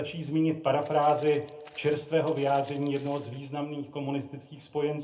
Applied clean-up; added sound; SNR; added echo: none; Walk, footsteps; 18 dB; reverberation time 0.3 s.